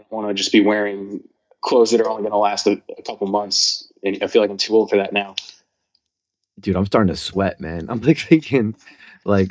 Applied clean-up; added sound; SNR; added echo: neural mask model DeepFilterNet 3.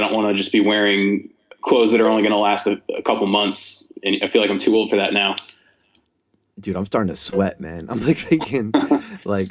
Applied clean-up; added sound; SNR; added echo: neural separator model SepFormer DNS4.